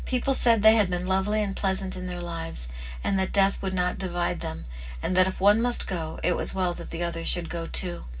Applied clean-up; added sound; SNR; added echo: none; none; none; reverberation time 0.4 s.